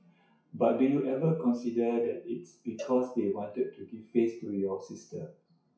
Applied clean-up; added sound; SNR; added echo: classical method WPE with log-MMSE.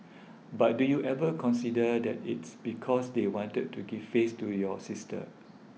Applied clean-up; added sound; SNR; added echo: none; none; none; none.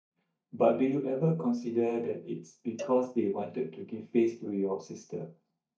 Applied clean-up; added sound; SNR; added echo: neural mask model DeepFilterNet 3.